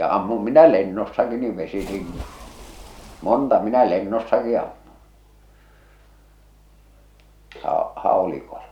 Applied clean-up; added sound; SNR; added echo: none; Splash, splatter; 17 dB; none.